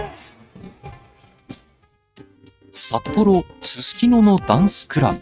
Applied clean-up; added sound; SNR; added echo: neural mask model RNNoise.